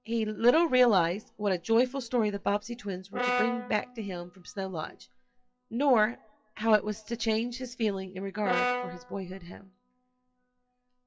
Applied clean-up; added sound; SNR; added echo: classical method WPE with log-MMSE.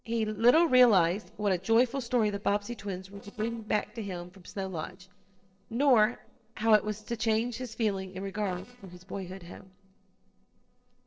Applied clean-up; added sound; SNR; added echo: neural separator model SepFormer DNS4.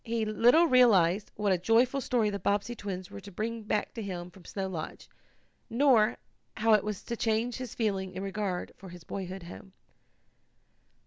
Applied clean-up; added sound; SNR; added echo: none; none; none; none.